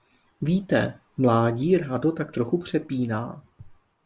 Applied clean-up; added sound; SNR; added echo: none; none; none; none.